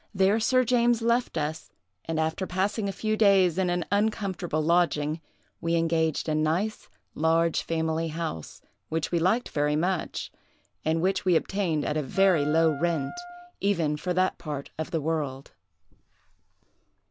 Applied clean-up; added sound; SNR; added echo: none; Wind instrument, woodwind instrument; 12 dB; none.